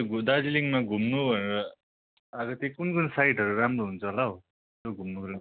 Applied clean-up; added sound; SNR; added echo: none; none; none; none.